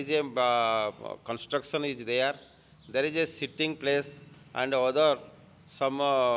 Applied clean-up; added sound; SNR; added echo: none; none; none; none.